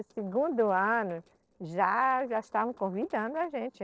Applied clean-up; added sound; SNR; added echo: neural separator model SepFormer DNS4.